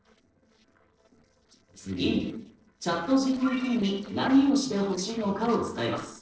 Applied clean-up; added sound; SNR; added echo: neural separator model SepFormer DNS4.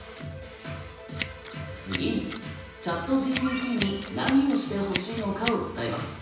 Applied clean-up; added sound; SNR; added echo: none; Scissors; 6 dB; reverberation time 0.9 s.